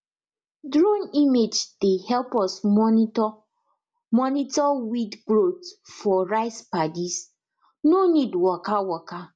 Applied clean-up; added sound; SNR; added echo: none; none; none; none.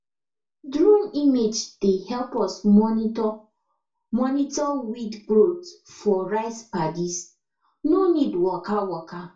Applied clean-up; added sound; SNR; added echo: none; none; none; reverberation time 0.3 s.